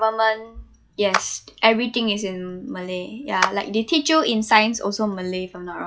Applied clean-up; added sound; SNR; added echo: classical method log-MMSE.